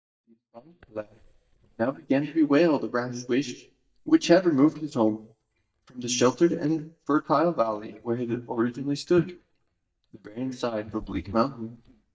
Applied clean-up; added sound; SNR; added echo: neural mask model DeepFilterNet 3.